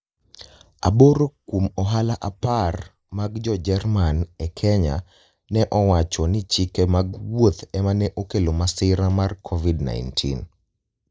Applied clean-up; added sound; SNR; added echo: neural mask model Resemble Enhance denoiser.